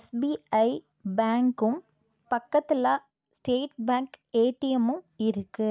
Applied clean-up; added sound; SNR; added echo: none; none; none; none.